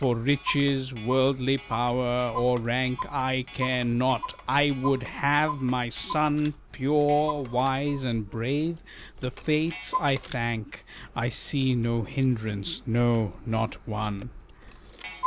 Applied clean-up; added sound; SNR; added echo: none; Clock; 13 dB; none.